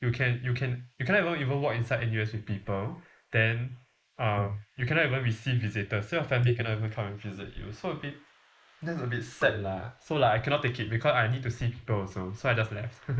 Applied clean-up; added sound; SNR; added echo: neural mask model Resemble Enhance denoiser.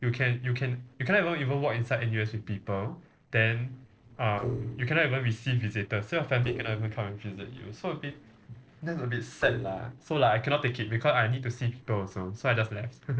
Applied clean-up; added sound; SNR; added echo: neural separator model SepFormer DNS4.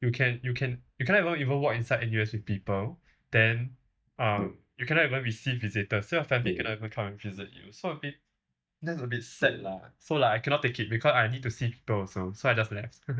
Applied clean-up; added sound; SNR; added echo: neural mask model DeepFilterNet 3.